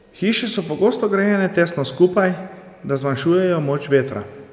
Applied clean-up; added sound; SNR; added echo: none; none; none; none.